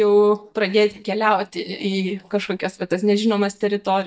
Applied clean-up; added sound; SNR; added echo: neural mask model DeepFilterNet 3.